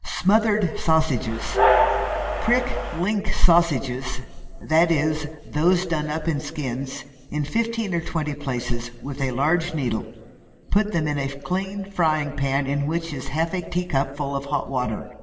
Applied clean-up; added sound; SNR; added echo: none; Train; 0 dB; reverberation time 2.1 s.